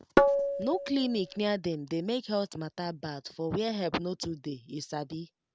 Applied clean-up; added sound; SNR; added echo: none; Tabla; -5 dB; none.